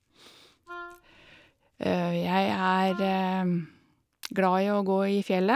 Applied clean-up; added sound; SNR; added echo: none; Wind instrument, woodwind instrument; 18 dB; none.